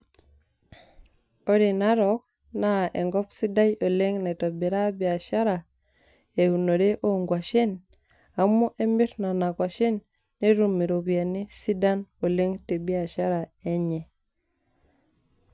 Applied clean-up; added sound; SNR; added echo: none; none; none; none.